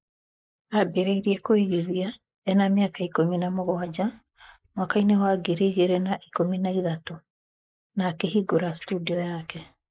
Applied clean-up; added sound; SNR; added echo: neural mask model Resemble Enhance denoiser.